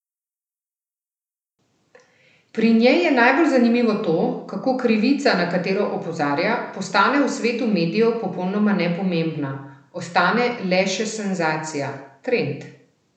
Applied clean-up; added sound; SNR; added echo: none; none; none; none.